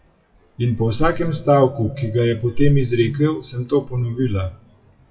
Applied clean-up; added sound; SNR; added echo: classical method WPE with log-MMSE.